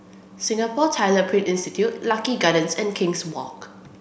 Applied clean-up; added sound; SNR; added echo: none; none; none; none.